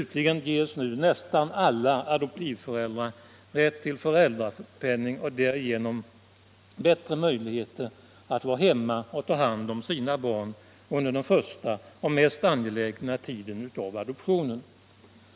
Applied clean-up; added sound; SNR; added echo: none; none; none; none.